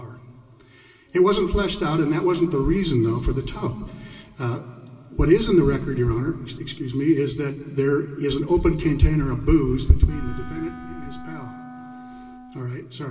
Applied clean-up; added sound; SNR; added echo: none; Wind instrument, woodwind instrument; 17 dB; reverberation time 2.2 s.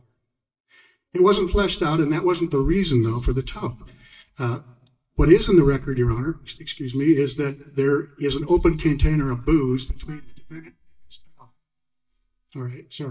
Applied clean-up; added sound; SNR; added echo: neural mask model DeepFilterNet 3.